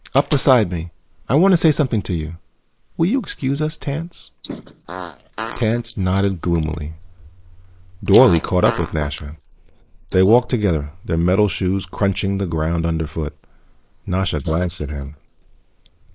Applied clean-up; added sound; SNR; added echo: neural mask model Resemble Enhance denoiser.